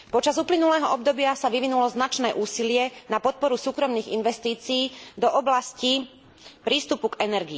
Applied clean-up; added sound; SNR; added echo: none; none; none; none.